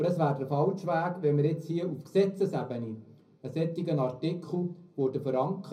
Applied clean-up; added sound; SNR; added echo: none; none; none; reverberation time 0.4 s.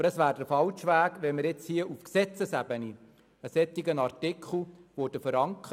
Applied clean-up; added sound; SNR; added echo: none; none; none; none.